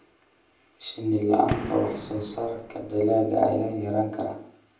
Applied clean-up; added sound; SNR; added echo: none; Gunshot, gunfire; 12 dB; reverberation time 0.6 s.